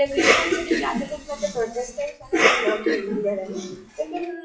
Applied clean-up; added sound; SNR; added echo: classical method WPE with log-MMSE.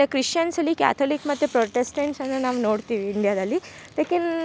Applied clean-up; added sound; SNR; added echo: none; none; none; none.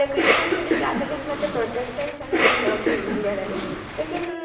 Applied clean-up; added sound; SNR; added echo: none; Cough; -3 dB; reverberation time 1.0 s.